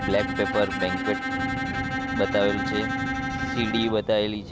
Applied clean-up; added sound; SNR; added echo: none; Bowed string instrument; 2 dB; none.